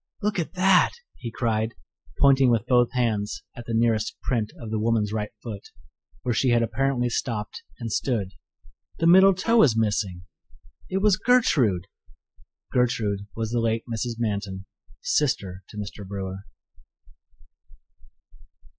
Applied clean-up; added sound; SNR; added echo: classical method spectral subtraction.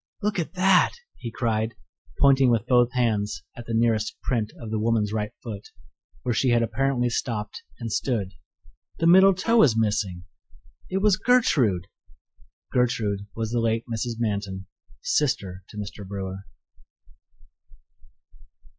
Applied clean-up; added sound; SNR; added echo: classical method Wiener filter.